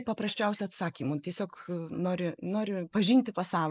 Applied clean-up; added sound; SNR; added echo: neural mask model Resemble Enhance denoiser.